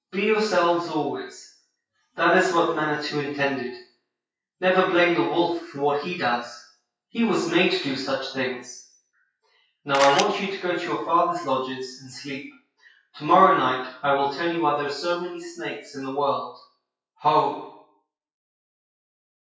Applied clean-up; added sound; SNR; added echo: classical method WPE with log-MMSE.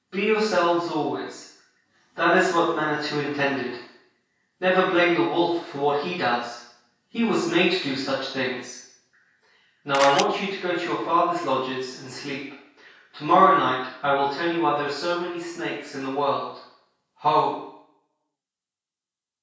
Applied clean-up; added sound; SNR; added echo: none; Camera; 2 dB; reverberation time 0.6 s.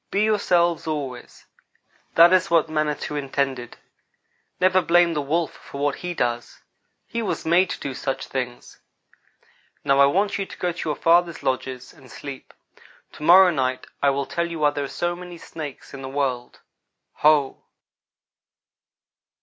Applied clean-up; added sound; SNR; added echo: none; none; none; none.